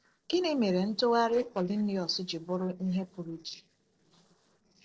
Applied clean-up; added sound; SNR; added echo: neural separator model SepFormer DNS4.